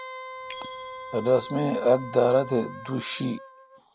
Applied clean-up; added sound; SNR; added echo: none; Wind instrument, woodwind instrument + Bicycle bell; 13 dB; none.